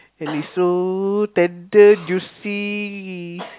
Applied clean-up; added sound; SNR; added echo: none; none; none; none.